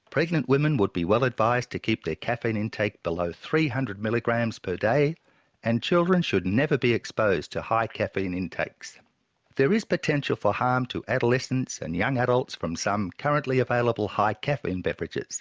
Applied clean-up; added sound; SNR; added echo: none; none; none; none.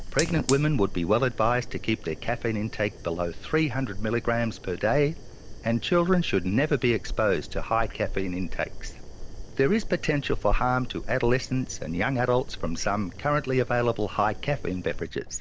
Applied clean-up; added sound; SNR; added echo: none; Fire; 7 dB; none.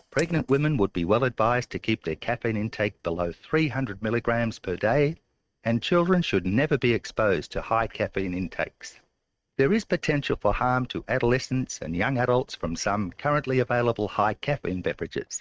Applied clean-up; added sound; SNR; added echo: neural mask model RNNoise.